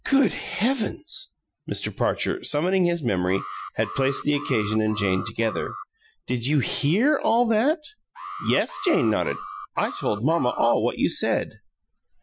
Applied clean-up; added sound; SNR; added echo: classical method Wiener filter.